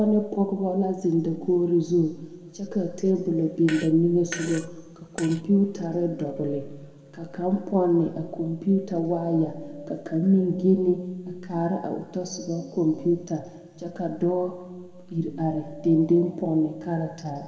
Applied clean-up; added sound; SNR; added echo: none; Fart; 15 dB; reverberation time 1.6 s.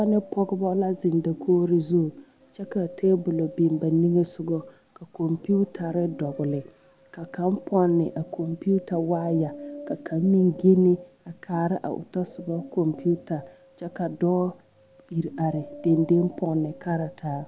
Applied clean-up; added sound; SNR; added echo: none; none; none; none.